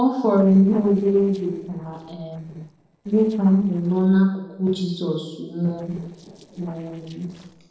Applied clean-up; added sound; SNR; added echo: neural separator model SepFormer DNS4.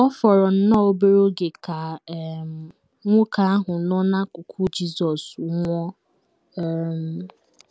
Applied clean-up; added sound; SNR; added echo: none; none; none; none.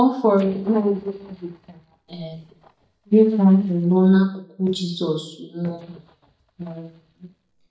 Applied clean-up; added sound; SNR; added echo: neural mask model DeepFilterNet 3.